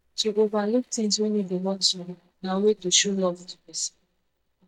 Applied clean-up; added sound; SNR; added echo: neural mask model DeepFilterNet 3.